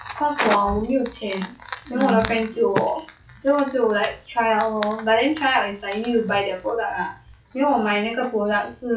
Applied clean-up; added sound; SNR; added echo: classical method log-MMSE.